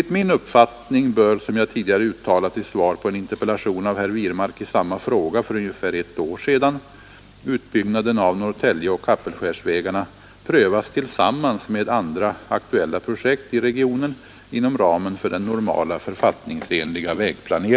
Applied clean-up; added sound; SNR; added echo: none; none; none; none.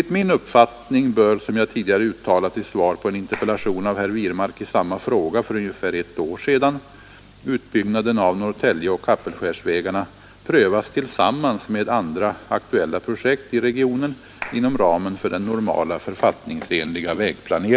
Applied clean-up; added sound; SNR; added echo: none; Clapping; 13 dB; none.